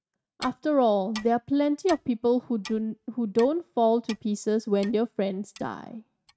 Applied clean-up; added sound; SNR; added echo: neural mask model RNNoise.